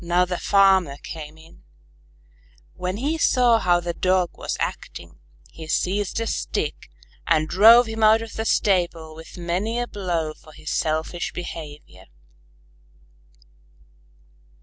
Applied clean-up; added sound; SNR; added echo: none; none; none; none.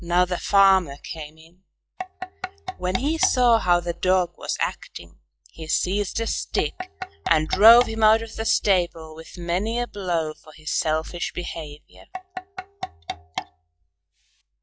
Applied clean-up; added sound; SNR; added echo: classical method log-MMSE.